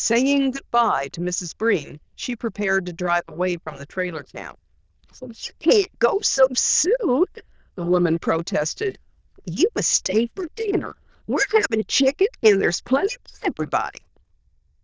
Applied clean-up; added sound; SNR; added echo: neural diffusion model UNIVERSE++.